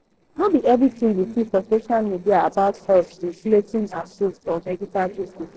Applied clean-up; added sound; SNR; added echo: neural separator model SepFormer DNS4.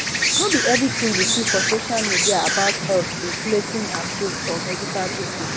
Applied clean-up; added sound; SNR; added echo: none; Insect; -2 dB; none.